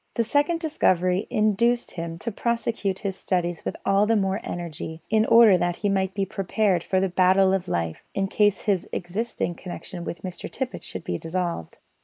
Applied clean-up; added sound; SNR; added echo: neural mask model Resemble Enhance denoiser.